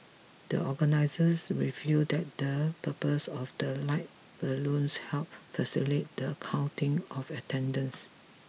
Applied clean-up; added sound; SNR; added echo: none; none; none; none.